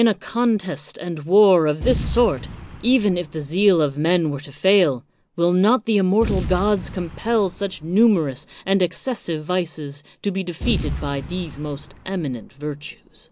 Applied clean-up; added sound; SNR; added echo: none; Boom; 12 dB; none.